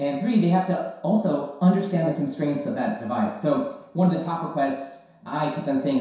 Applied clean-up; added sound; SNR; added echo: none; none; none; reverberation time 0.7 s.